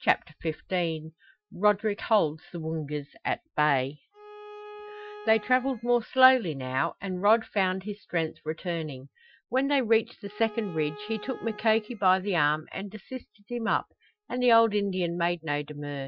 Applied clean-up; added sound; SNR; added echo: classical method Wiener filter.